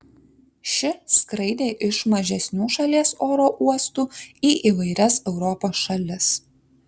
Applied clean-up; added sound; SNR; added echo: none; none; none; none.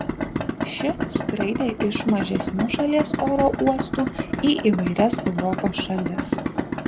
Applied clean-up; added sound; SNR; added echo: none; Idling; 4 dB; none.